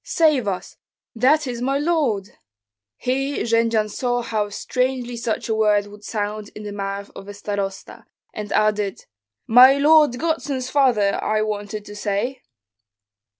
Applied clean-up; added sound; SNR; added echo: none; none; none; none.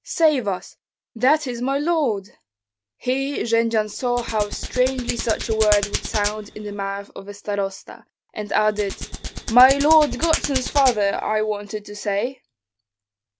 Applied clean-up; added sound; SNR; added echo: none; Hands; 7 dB; none.